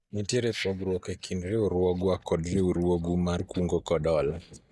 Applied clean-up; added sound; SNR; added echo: neural mask model DeepFilterNet 3.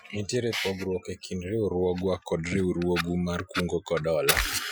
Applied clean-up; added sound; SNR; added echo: classical method Wiener filter.